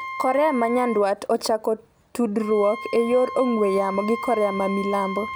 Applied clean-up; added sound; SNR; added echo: none; Wind instrument, woodwind instrument; 11 dB; none.